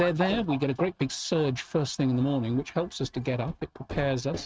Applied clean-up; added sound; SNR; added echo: neural mask model RNNoise.